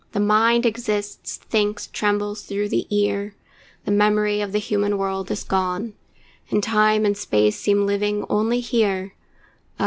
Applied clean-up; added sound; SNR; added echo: none; none; none; none.